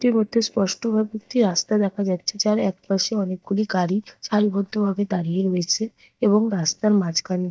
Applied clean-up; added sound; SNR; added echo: neural mask model DeepFilterNet 3.